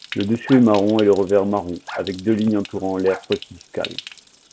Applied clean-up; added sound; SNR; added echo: none; Bark + Stream; 17 dB; none.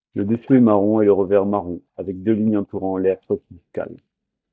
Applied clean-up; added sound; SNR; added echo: neural mask model DeepFilterNet 3.